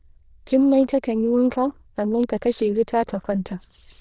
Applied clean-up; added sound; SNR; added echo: neural diffusion model UNIVERSE++.